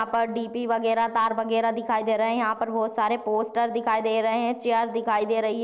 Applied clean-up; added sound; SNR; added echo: none; none; none; none.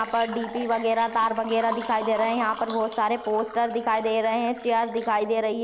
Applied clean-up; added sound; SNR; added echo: none; Water / Liquid; 15 dB; none.